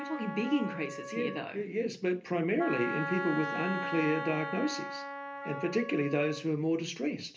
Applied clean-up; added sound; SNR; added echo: none; Wind instrument, woodwind instrument; 7 dB; reverberation time 0.3 s.